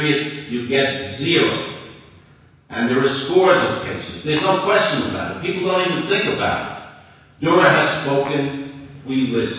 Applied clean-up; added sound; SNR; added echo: none; Tap; 16 dB; reverberation time 1.1 s.